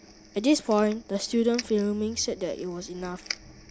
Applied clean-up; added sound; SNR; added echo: none; Crackle; 16 dB; none.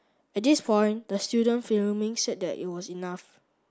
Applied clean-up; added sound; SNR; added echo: none; none; none; none.